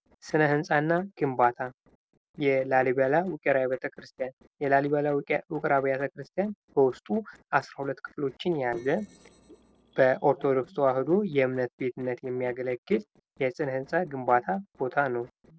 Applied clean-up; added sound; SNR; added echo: neural separator model SepFormer DNS4.